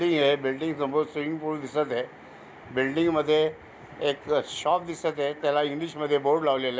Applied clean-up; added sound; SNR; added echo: none; none; none; none.